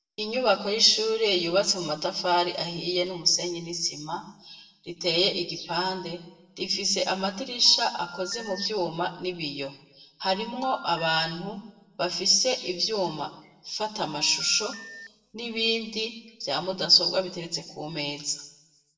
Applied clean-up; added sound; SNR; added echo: none; Telephone; 17 dB; reverberation time 0.7 s.